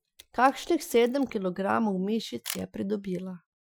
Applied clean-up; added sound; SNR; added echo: classical method Wiener filter.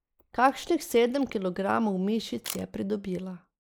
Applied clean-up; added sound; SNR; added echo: neural mask model Resemble Enhance denoiser.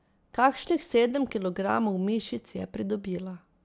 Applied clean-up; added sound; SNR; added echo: none; none; none; none.